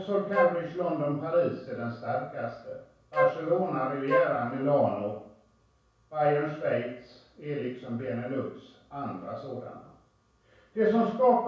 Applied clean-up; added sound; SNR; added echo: none; Wind instrument, woodwind instrument; -2 dB; reverberation time 0.6 s.